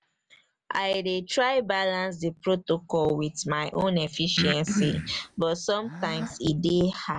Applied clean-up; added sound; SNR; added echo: none; Breathing; 6 dB; none.